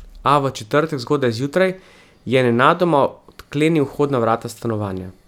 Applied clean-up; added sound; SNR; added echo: none; none; none; none.